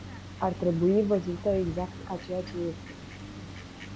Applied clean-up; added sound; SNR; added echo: none; Engine + Fowl; 11 dB; none.